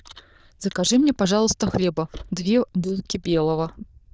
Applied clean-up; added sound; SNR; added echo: neural diffusion model UNIVERSE++.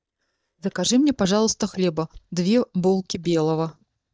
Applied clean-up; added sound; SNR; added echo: neural mask model DeepFilterNet 3.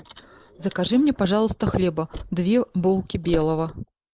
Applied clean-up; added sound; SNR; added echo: neural mask model Resemble Enhance denoiser.